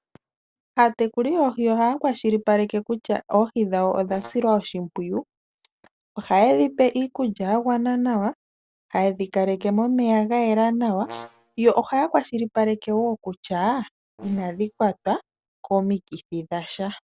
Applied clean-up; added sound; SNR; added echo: neural separator model SepFormer DNS4.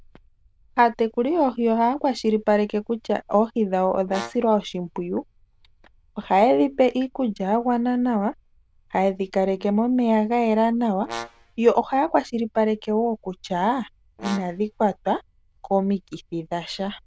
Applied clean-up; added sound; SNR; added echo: neural diffusion model UNIVERSE++.